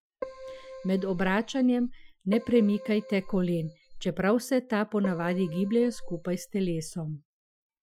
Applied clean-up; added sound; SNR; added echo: classical method Wiener filter.